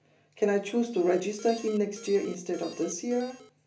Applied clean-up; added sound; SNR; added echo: none; Alarm; 19 dB; reverberation time 0.3 s.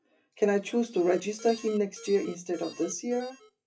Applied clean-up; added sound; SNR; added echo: classical method WPE with log-MMSE.